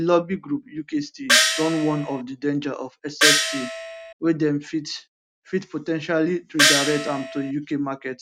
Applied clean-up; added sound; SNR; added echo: none; Gong; -4 dB; none.